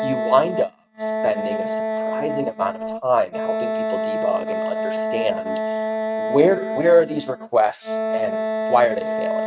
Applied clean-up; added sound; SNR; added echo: neural mask model RNNoise.